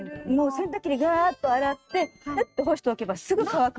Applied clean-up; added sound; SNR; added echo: neural mask model RNNoise.